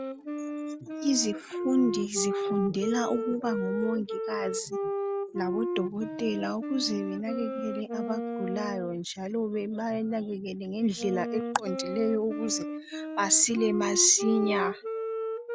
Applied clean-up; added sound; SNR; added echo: none; Wind instrument, woodwind instrument; 4 dB; none.